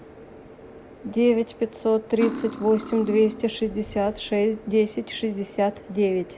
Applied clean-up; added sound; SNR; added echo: none; Cutlery, silverware; 10 dB; none.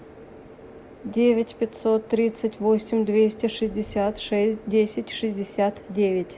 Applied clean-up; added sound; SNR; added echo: none; none; none; none.